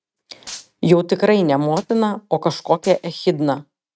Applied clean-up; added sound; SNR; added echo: neural mask model RNNoise.